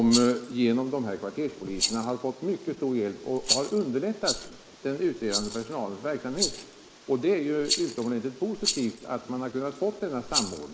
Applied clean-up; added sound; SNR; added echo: neural mask model Resemble Enhance denoiser.